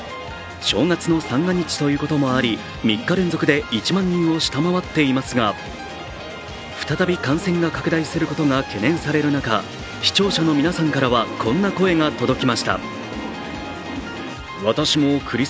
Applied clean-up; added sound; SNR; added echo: none; none; none; none.